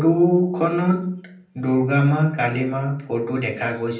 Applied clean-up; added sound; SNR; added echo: none; none; none; reverberation time 0.6 s.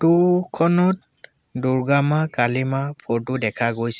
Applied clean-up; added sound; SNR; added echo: none; none; none; none.